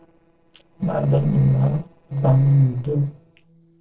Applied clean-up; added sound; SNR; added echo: neural separator model SepFormer DNS4.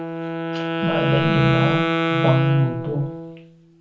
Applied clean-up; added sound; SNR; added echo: none; Wind instrument, woodwind instrument; 1 dB; reverberation time 0.3 s.